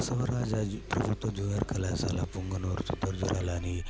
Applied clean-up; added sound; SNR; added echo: none; Engine starting; 13 dB; none.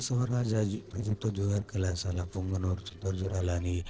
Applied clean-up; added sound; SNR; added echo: neural separator model SepFormer DNS4.